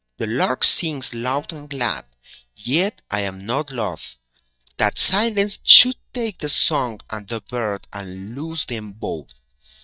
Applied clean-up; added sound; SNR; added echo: neural mask model DeepFilterNet 3.